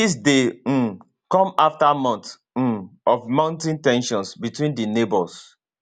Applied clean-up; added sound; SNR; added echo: none; none; none; none.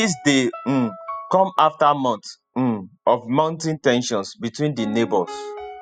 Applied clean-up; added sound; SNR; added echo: classical method spectral subtraction.